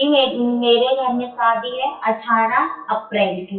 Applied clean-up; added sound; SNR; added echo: classical method WPE with log-MMSE.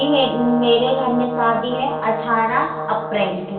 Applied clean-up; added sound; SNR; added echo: none; Brass instrument; 7 dB; reverberation time 0.3 s.